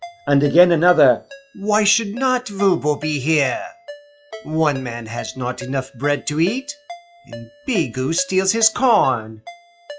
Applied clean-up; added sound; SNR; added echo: classical method log-MMSE.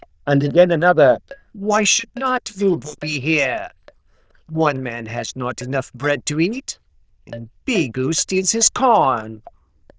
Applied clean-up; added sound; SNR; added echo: neural diffusion model UNIVERSE++.